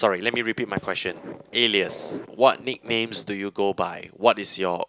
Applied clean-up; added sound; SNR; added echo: none; none; none; none.